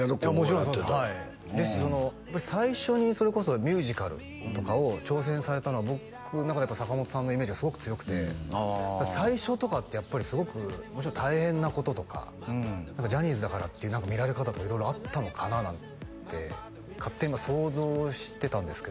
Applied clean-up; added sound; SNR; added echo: none; none; none; none.